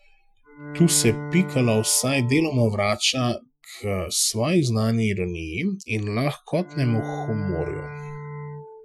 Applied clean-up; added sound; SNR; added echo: classical method Wiener filter.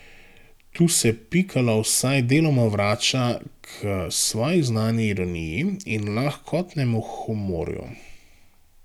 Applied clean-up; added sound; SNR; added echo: none; none; none; none.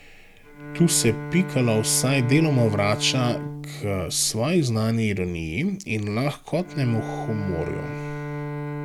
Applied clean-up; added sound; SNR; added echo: none; Bowed string instrument; 9 dB; none.